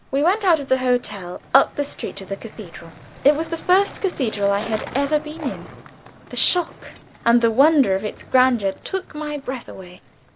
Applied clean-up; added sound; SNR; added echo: none; Skateboard; 18 dB; none.